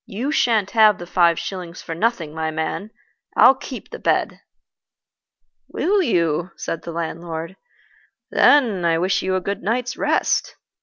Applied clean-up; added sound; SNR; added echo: none; none; none; none.